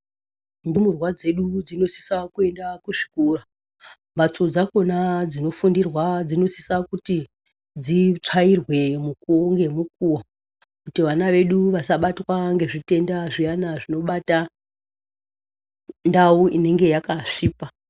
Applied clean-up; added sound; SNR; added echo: none; none; none; none.